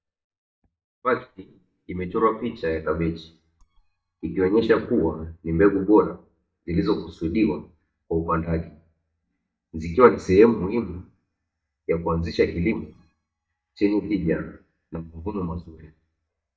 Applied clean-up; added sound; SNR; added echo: neural mask model DeepFilterNet 3.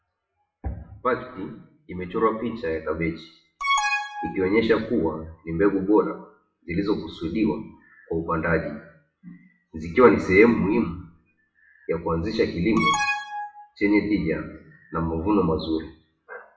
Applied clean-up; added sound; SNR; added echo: classical method WPE with log-MMSE.